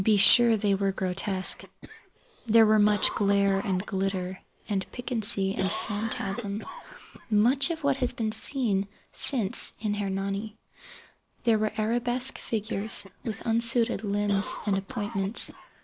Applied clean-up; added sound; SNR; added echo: none; Cough; 16 dB; none.